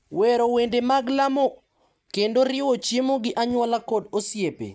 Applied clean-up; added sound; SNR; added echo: none; none; none; none.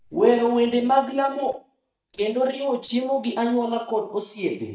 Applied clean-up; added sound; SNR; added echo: neural mask model DeepFilterNet 3.